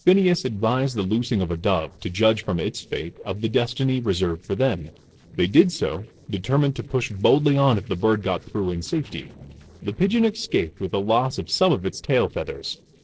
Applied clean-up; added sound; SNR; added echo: neural separator model SepFormer DNS4.